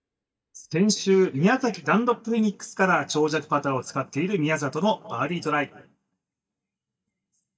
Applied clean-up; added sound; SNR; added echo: neural mask model DeepFilterNet 3.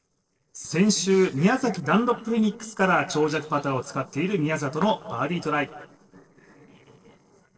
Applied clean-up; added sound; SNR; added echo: neural separator model SepFormer DNS4.